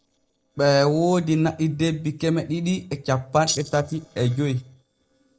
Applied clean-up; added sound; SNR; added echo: neural separator model SepFormer DNS4.